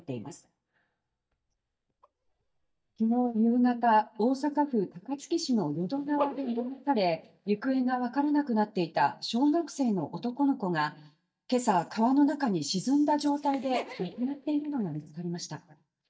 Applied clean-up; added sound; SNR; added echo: neural mask model DeepFilterNet 3.